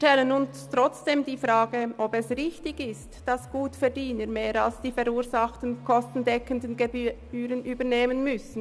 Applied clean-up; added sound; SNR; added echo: none; Musical instrument; 19 dB; none.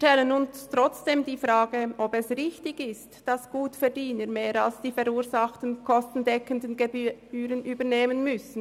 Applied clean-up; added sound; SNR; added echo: none; none; none; none.